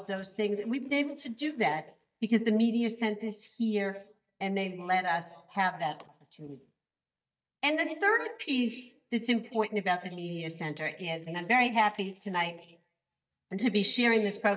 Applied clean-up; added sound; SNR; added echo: neural mask model DeepFilterNet 3.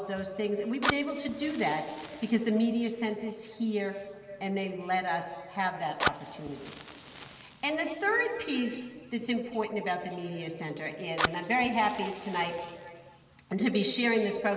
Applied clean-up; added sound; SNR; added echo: none; Fire; 10 dB; reverberation time 2.0 s.